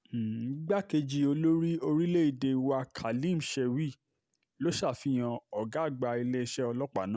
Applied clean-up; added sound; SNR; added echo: none; none; none; none.